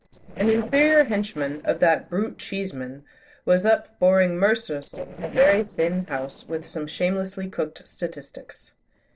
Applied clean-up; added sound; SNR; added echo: neural separator model SepFormer DNS4.